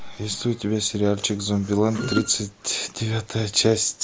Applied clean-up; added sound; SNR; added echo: none; Wind instrument, woodwind instrument; 12 dB; none.